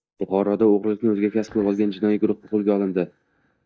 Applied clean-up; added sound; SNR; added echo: neural mask model DeepFilterNet 3.